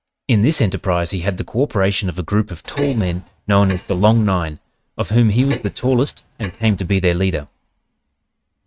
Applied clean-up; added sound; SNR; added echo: neural mask model RNNoise.